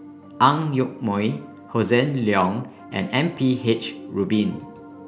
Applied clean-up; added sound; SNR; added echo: none; Piano; 18 dB; none.